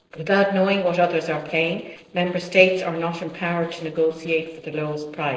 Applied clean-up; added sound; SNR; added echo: neural separator model SepFormer DNS4.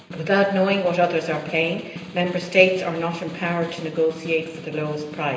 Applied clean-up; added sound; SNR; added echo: none; Snare drum; 15 dB; reverberation time 0.9 s.